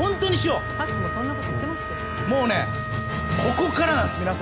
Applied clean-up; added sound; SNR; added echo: none; Wind instrument, woodwind instrument; 8 dB; none.